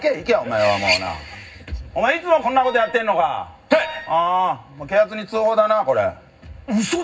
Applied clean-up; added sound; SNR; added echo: none; Wind instrument, woodwind instrument; 17 dB; reverberation time 0.4 s.